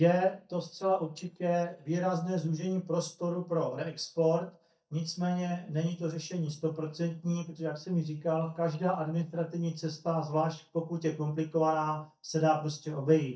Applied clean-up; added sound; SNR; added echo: neural mask model DeepFilterNet 3.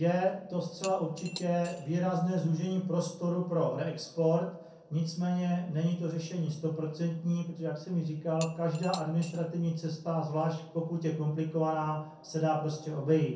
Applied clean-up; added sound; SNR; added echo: none; Cutlery, silverware / Dishes, pots, and pans; 16 dB; reverberation time 0.5 s.